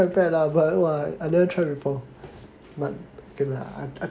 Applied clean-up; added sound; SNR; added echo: none; none; none; none.